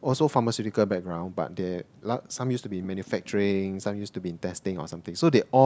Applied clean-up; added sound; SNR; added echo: none; none; none; none.